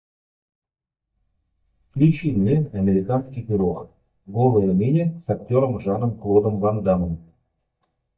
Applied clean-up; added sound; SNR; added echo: neural mask model DeepFilterNet 3.